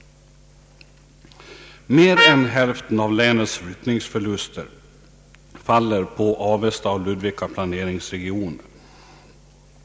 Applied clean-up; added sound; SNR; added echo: none; Trumpet; -2 dB; none.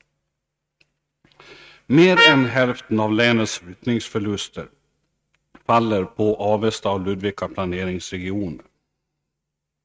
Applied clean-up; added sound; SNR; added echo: neural mask model RNNoise.